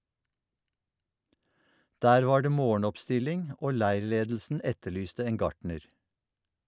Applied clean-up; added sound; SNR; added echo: none; none; none; none.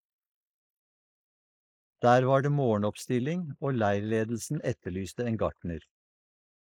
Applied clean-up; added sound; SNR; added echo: neural mask model Resemble Enhance denoiser.